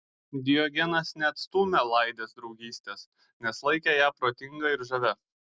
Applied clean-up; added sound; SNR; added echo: none; none; none; none.